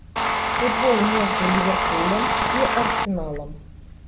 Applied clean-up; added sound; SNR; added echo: none; Tools; -4 dB; none.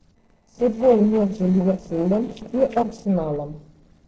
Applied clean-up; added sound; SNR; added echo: neural separator model SepFormer DNS4.